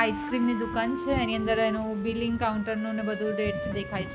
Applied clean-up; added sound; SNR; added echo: none; Wind instrument, woodwind instrument; 8 dB; none.